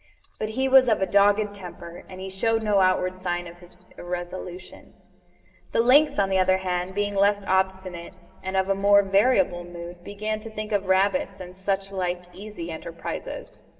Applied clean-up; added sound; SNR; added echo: none; none; none; reverberation time 2.7 s.